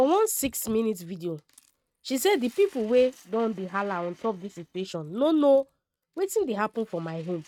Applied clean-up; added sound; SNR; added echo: neural mask model RNNoise.